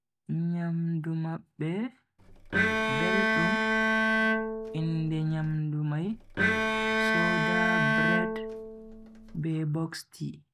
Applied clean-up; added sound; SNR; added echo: none; Bowed string instrument; -5 dB; none.